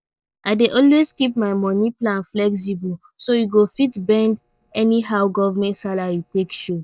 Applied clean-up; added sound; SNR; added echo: neural separator model SepFormer DNS4.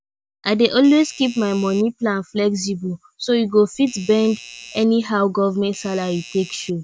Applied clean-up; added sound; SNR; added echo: none; Doorbell; 19 dB; none.